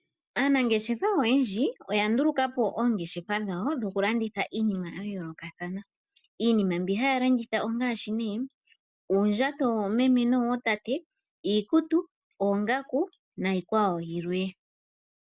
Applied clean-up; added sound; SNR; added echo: none; none; none; none.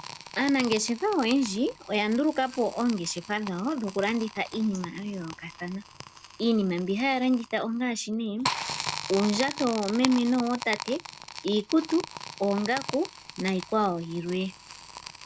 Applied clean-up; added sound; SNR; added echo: none; Crackle; 12 dB; none.